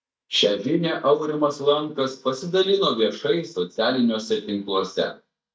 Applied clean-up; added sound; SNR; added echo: neural mask model DeepFilterNet 3.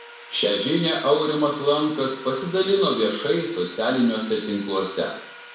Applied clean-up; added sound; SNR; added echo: none; Sawing; 19 dB; reverberation time 0.6 s.